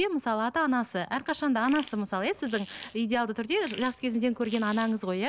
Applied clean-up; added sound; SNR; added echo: none; Fart; 18 dB; none.